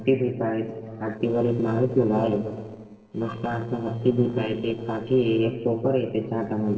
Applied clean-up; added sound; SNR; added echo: neural separator model SepFormer DNS4.